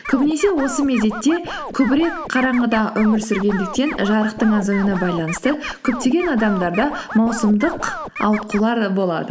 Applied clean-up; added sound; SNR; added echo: none; Scratching (performance technique); 11 dB; none.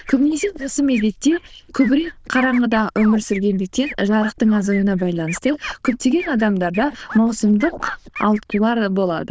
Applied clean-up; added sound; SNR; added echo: neural diffusion model UNIVERSE++.